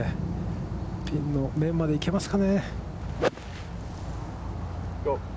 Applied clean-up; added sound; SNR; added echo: none; none; none; none.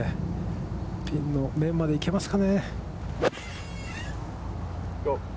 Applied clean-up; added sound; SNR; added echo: none; Squeak; 15 dB; none.